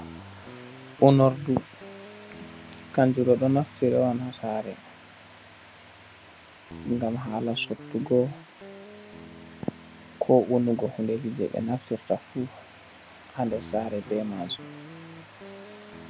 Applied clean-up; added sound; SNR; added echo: none; Guitar; 19 dB; none.